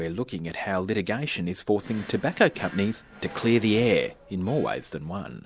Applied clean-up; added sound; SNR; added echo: none; Drawer open or close; 18 dB; none.